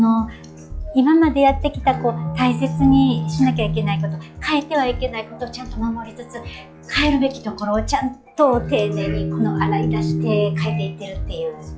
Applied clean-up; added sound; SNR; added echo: classical method log-MMSE.